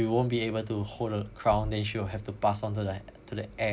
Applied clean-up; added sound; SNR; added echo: none; none; none; none.